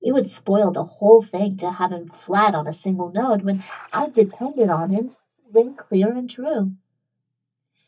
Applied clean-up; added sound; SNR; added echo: neural mask model DeepFilterNet 3.